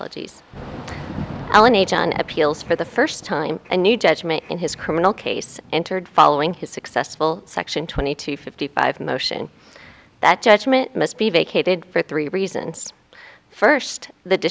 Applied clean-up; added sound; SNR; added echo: none; Thunder / Rain; 20 dB; none.